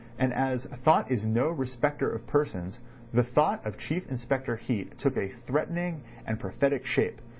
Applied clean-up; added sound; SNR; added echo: none; none; none; none.